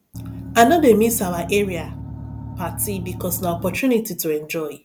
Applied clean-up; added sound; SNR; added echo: none; Engine; 11 dB; none.